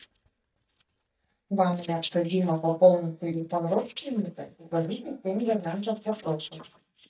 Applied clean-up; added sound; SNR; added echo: neural mask model DeepFilterNet 3.